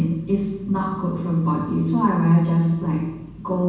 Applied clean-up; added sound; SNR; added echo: none; none; none; reverberation time 1.2 s.